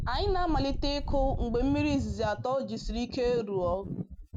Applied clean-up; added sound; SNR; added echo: none; Wind; 3 dB; none.